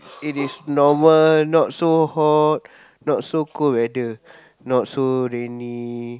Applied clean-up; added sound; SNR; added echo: none; none; none; none.